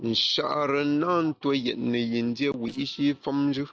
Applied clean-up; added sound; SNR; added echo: neural separator model SepFormer DNS4.